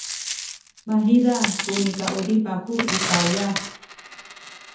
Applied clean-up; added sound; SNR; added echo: none; Coin (dropping); 6 dB; reverberation time 0.5 s.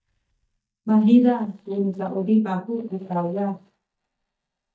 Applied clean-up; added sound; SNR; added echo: neural mask model DeepFilterNet 3.